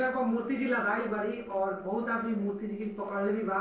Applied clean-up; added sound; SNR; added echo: neural separator model SepFormer DNS4.